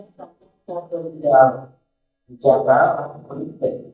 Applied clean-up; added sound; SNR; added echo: neural mask model DeepFilterNet 3.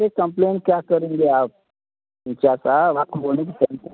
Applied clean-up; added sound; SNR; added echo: none; none; none; none.